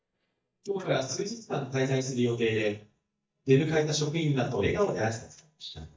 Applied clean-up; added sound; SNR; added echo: neural mask model DeepFilterNet 3.